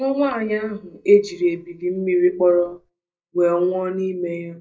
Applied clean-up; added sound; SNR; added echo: neural mask model DeepFilterNet 3.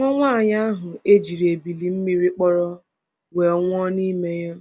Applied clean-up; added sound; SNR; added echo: none; none; none; none.